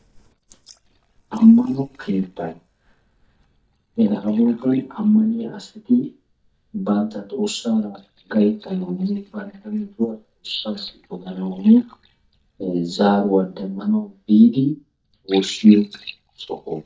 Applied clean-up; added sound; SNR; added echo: neural mask model DeepFilterNet 3.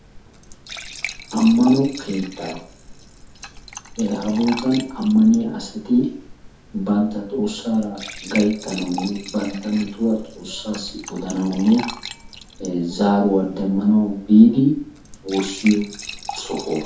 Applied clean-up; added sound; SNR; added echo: none; Fill (with liquid) / Trickle, dribble / Glass; 15 dB; reverberation time 0.5 s.